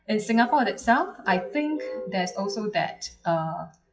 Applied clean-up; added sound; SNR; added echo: classical method WPE with log-MMSE.